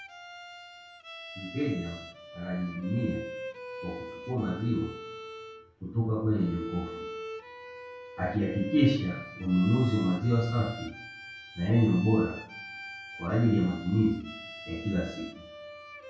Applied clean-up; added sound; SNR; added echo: none; Bowed string instrument; 13 dB; reverberation time 0.6 s.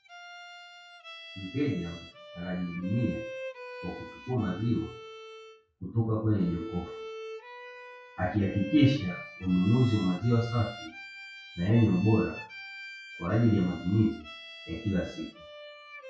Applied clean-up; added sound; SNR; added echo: classical method WPE with log-MMSE.